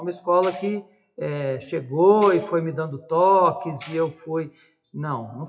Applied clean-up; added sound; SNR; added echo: classical method WPE with log-MMSE.